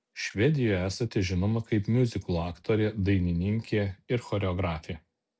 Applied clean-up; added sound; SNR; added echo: none; none; none; none.